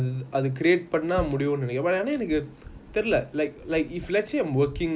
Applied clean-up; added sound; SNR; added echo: none; none; none; none.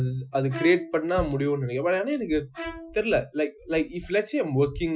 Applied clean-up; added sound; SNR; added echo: classical method Wiener filter.